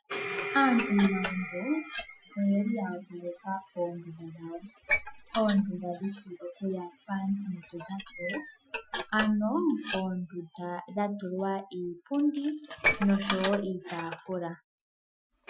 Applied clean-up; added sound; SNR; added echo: classical method Wiener filter.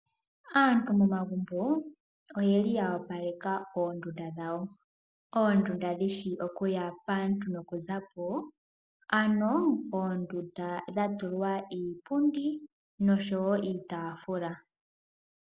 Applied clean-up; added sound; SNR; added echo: none; none; none; none.